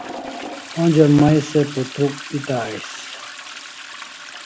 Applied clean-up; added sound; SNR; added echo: none; Toilet flush; 13 dB; none.